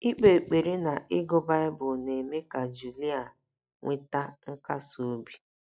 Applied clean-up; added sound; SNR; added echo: classical method log-MMSE.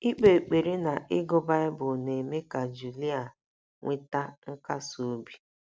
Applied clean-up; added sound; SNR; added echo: none; Fireworks / Boom; 19 dB; none.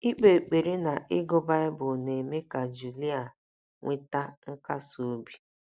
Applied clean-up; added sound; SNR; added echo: neural mask model DeepFilterNet 3.